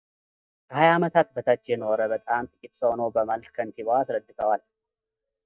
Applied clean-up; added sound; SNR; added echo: neural mask model DeepFilterNet 3.